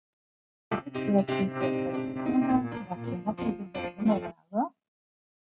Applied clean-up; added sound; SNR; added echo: neural mask model RNNoise.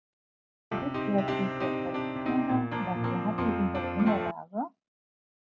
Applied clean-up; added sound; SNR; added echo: none; Piano; -2 dB; none.